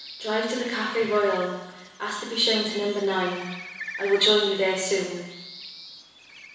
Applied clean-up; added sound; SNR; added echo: none; Bird; 15 dB; reverberation time 1.1 s.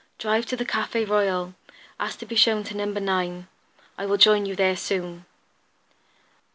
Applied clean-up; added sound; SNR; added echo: none; none; none; none.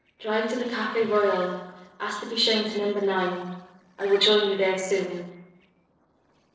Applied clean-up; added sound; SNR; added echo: neural separator model SepFormer DNS4.